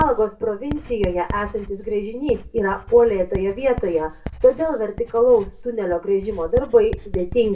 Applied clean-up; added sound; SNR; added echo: none; Writing; 12 dB; reverberation time 0.2 s.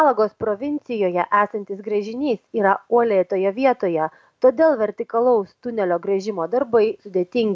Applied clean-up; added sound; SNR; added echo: none; none; none; none.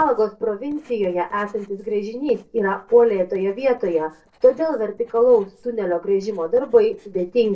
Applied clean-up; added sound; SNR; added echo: neural separator model SepFormer DNS4.